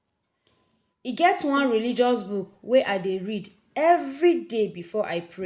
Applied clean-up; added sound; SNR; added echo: none; Bowed string instrument; 20 dB; none.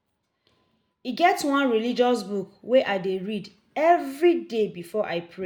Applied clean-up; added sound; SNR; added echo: none; none; none; none.